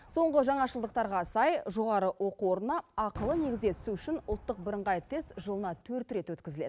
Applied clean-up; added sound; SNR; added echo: none; Fireworks; 19 dB; none.